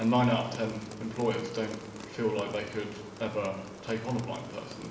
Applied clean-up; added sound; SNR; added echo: none; Rain; 14 dB; reverberation time 1.0 s.